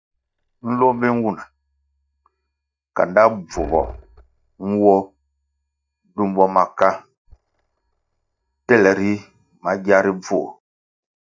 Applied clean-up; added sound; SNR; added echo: neural mask model DeepFilterNet 3.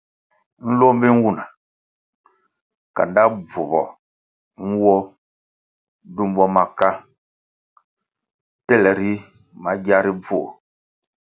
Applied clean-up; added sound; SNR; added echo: none; none; none; none.